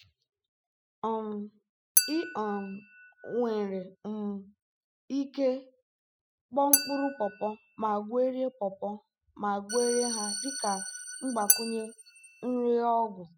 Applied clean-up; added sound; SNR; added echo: classical method spectral subtraction.